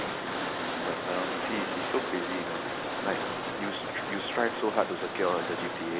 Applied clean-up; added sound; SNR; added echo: none; Rain; 0 dB; none.